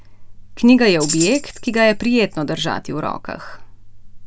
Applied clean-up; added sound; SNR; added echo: none; Tambourine; 12 dB; none.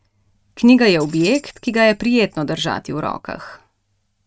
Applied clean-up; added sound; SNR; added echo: neural mask model RNNoise.